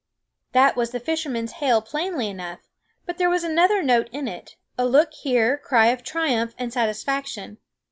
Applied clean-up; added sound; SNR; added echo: none; none; none; none.